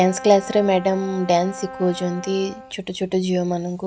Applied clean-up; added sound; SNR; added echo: none; Brass instrument; 16 dB; none.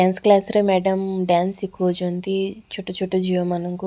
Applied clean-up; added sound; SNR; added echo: none; none; none; none.